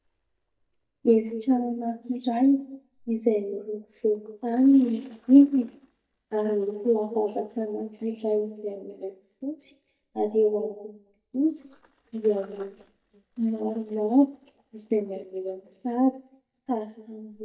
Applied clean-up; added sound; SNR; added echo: neural mask model DeepFilterNet 3.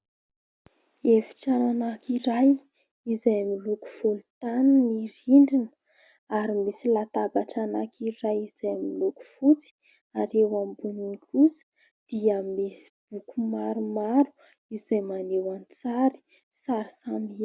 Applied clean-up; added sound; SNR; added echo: none; none; none; none.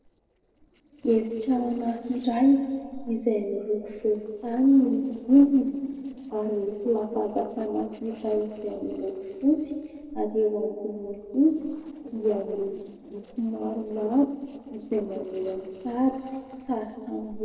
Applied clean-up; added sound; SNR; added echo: neural separator model SepFormer DNS4.